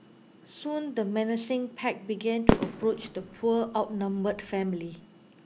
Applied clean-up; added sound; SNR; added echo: none; Fireworks; 1 dB; none.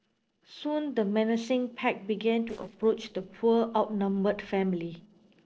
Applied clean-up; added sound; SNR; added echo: neural separator model SepFormer DNS4.